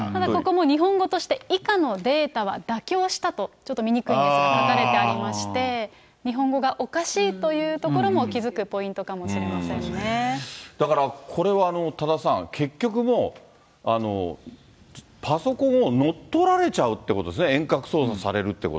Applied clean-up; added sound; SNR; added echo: none; none; none; none.